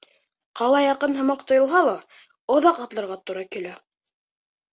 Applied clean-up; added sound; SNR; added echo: none; none; none; none.